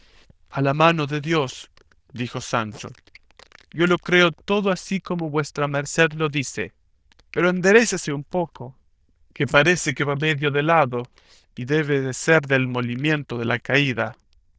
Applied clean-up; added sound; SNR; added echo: neural diffusion model UNIVERSE++.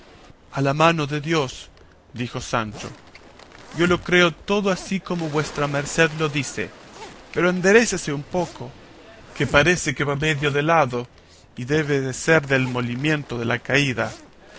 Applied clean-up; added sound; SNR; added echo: none; Bird + Zipper (clothing); 19 dB; none.